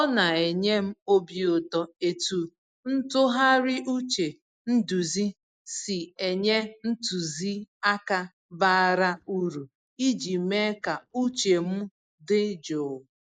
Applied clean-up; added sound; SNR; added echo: neural mask model Resemble Enhance denoiser.